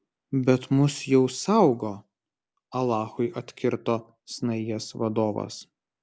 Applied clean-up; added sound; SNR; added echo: none; none; none; none.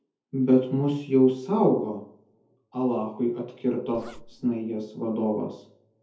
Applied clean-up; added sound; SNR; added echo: none; Zipper (clothing); 19 dB; reverberation time 0.5 s.